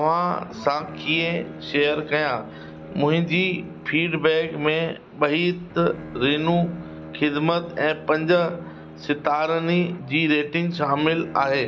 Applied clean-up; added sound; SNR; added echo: none; Bowed string instrument; 17 dB; none.